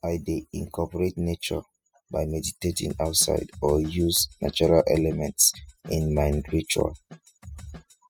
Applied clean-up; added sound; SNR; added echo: classical method spectral subtraction.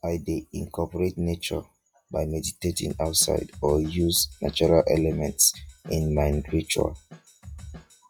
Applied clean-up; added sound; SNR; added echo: classical method log-MMSE.